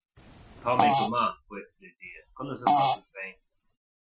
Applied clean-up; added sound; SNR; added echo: classical method Wiener filter.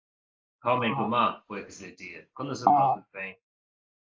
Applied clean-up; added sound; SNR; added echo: neural mask model Resemble Enhance denoiser.